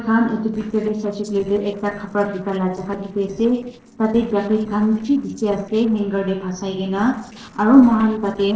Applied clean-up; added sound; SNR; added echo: neural separator model SepFormer DNS4.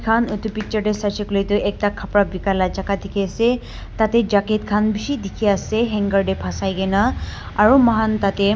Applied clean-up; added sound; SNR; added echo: none; none; none; none.